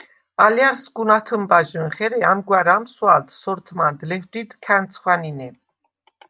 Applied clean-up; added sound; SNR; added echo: none; none; none; none.